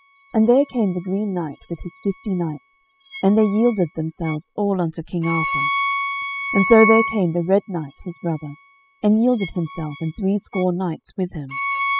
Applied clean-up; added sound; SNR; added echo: classical method spectral subtraction.